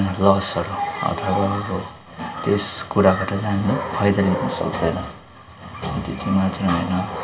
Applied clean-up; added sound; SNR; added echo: none; none; none; reverberation time 0.5 s.